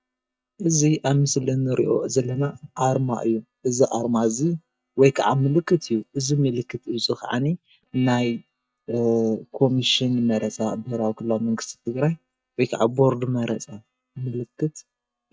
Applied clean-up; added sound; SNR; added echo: neural mask model DeepFilterNet 3.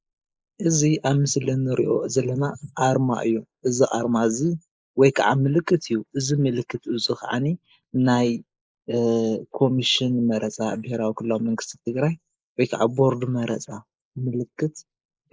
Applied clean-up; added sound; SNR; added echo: neural mask model Resemble Enhance denoiser.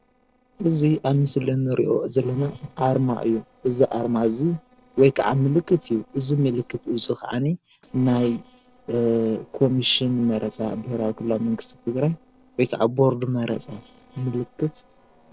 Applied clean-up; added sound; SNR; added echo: neural separator model SepFormer DNS4.